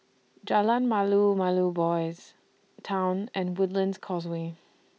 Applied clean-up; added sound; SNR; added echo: none; none; none; none.